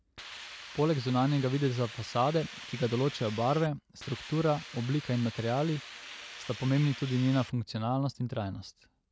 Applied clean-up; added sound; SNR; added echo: none; Hiss; 14 dB; none.